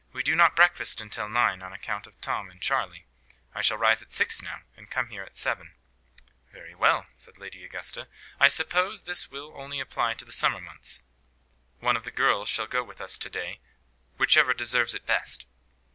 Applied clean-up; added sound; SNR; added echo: none; none; none; none.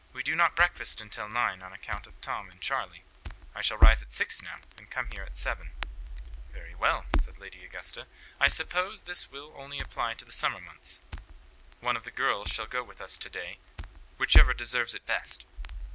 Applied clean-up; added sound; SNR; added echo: none; Crackle; -2 dB; none.